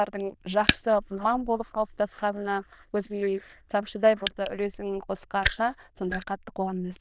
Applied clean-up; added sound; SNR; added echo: neural diffusion model UNIVERSE++.